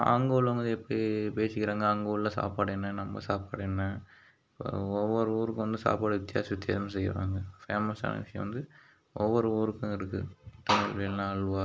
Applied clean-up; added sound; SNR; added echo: none; none; none; none.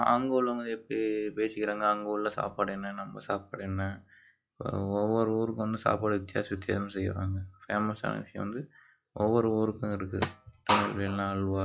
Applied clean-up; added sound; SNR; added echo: classical method log-MMSE.